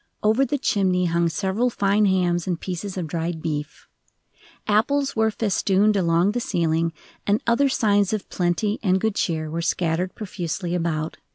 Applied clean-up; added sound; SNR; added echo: none; none; none; none.